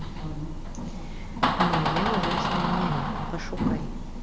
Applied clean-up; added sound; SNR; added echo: none; Door; -3 dB; none.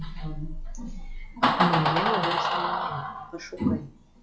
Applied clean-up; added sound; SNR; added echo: classical method log-MMSE.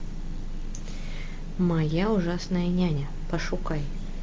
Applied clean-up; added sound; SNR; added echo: none; none; none; none.